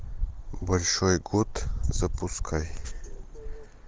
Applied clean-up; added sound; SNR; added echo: none; none; none; none.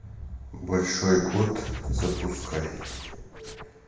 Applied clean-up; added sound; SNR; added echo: none; Scratching (performance technique); 13 dB; reverberation time 0.9 s.